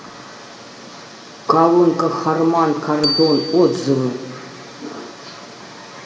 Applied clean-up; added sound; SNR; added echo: none; Bicycle bell; 11 dB; reverberation time 1.9 s.